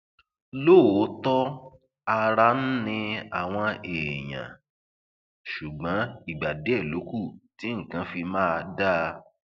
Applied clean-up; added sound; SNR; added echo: none; none; none; none.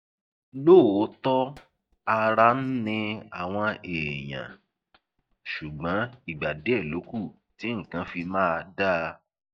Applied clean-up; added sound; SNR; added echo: neural mask model DeepFilterNet 3.